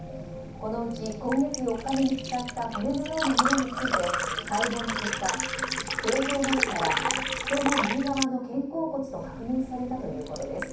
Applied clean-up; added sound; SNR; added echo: none; Liquid; 2 dB; reverberation time 0.7 s.